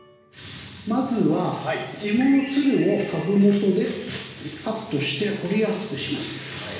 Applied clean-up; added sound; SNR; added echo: none; none; none; reverberation time 1.1 s.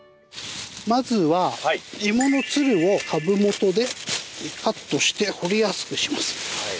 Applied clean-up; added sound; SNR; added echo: none; none; none; none.